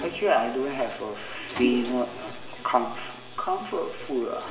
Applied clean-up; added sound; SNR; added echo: none; Mechanisms; 12 dB; reverberation time 1.1 s.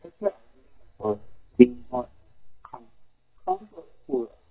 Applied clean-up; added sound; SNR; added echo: neural mask model DeepFilterNet 3.